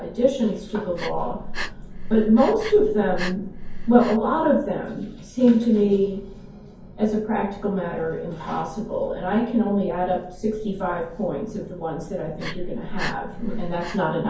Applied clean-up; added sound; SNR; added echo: none; Breathing; 6 dB; reverberation time 0.6 s.